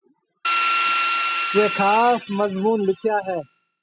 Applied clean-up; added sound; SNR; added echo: classical method spectral subtraction.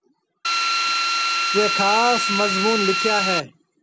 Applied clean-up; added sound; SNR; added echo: none; Drill; -3 dB; none.